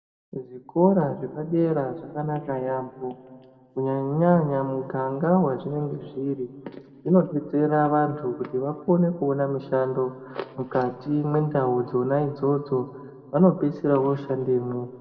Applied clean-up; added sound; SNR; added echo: none; none; none; reverberation time 1.6 s.